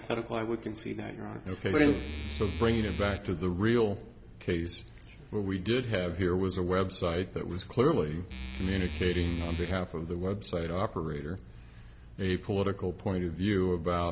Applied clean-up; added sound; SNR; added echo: none; Musical instrument; 6 dB; none.